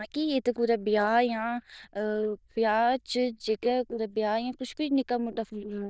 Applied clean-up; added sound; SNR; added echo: neural diffusion model UNIVERSE++.